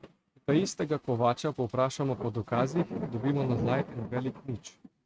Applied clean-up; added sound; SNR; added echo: neural mask model RNNoise.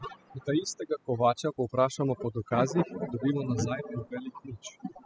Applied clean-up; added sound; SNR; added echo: classical method spectral subtraction.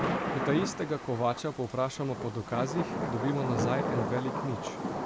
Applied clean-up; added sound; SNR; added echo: none; Thunder / Rain; 1 dB; none.